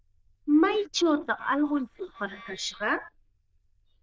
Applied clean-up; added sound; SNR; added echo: neural diffusion model UNIVERSE++.